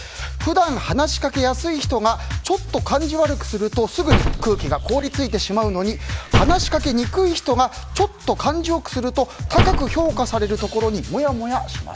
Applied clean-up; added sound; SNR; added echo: none; Slam; 1 dB; none.